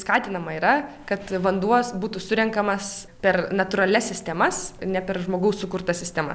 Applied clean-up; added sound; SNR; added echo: none; none; none; none.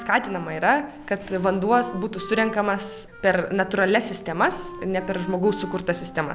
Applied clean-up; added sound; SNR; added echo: none; Wind instrument, woodwind instrument; 16 dB; none.